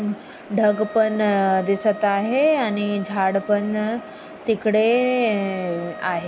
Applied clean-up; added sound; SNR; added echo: none; Wind instrument, woodwind instrument; 17 dB; none.